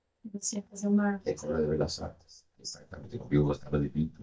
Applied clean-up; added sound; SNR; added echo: neural mask model DeepFilterNet 3.